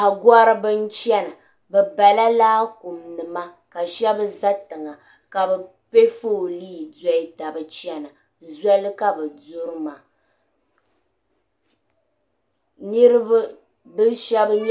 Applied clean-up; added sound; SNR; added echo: none; none; none; none.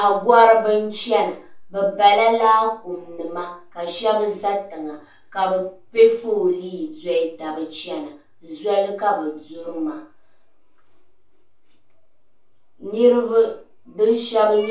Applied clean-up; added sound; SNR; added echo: none; none; none; reverberation time 0.3 s.